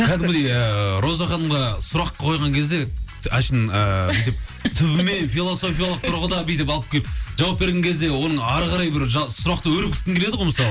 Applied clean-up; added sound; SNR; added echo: none; none; none; none.